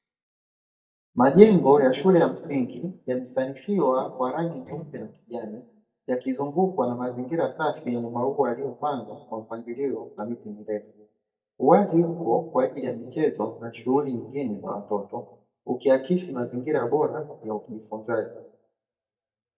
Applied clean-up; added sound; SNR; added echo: neural mask model DeepFilterNet 3.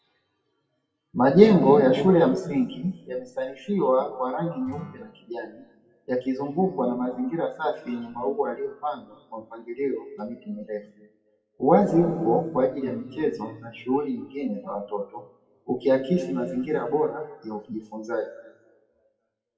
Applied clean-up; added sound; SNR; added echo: classical method WPE with log-MMSE.